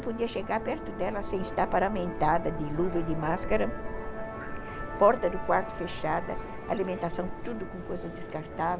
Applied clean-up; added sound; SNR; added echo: none; Musical instrument + Subway, metro, underground; 4 dB; none.